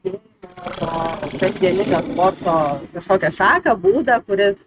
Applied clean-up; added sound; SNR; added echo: neural mask model RNNoise.